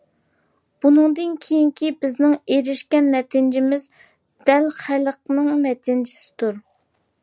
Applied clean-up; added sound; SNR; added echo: none; none; none; none.